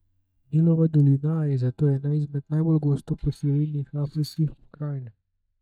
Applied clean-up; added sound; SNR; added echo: neural mask model DeepFilterNet 3.